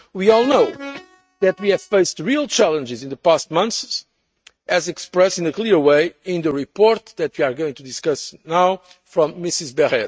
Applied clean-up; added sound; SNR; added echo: neural mask model RNNoise.